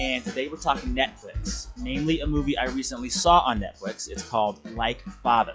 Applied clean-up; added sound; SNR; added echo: classical method log-MMSE.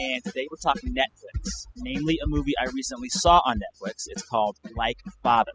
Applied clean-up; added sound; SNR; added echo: classical method spectral subtraction.